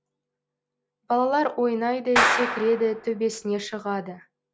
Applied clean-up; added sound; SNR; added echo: none; Clapping; 0 dB; none.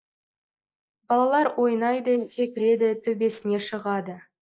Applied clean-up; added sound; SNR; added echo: neural mask model Resemble Enhance denoiser.